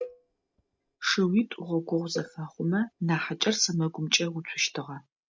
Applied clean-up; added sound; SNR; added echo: none; Cowbell; 17 dB; none.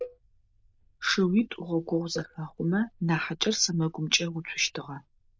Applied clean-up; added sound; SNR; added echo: neural diffusion model UNIVERSE++.